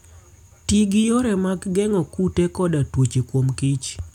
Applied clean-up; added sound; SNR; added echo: none; none; none; none.